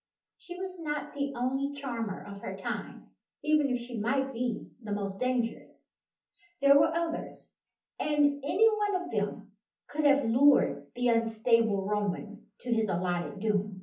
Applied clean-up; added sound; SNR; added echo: none; none; none; reverberation time 0.4 s.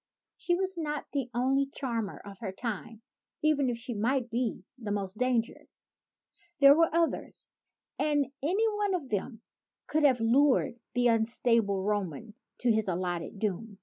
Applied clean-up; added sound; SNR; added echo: none; none; none; none.